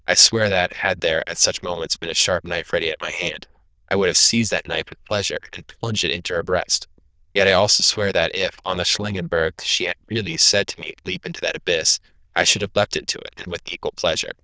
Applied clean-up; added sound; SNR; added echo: neural diffusion model UNIVERSE++.